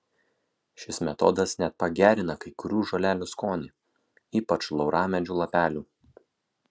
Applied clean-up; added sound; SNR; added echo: none; none; none; none.